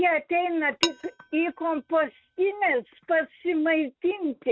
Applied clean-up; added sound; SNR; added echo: neural mask model RNNoise.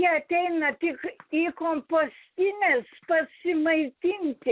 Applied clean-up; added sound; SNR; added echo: none; none; none; none.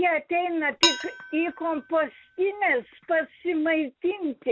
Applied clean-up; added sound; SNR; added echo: none; Dishes, pots, and pans; 6 dB; none.